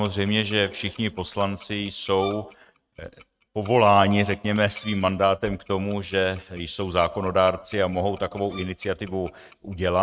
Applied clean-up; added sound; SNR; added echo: neural mask model RNNoise.